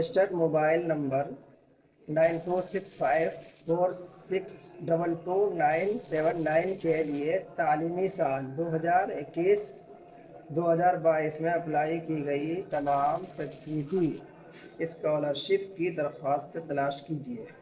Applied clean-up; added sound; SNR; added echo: neural separator model SepFormer DNS4.